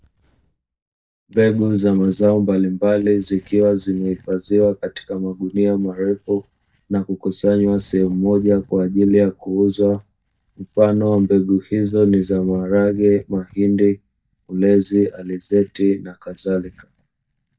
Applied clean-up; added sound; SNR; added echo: neural mask model DeepFilterNet 3.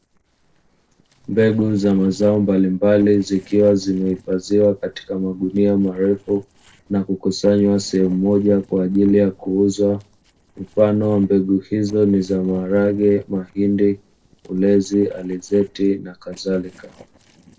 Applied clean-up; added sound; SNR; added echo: neural separator model SepFormer DNS4.